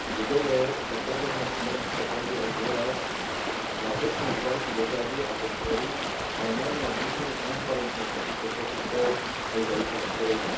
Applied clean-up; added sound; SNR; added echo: none; Stream; -1 dB; reverberation time 0.7 s.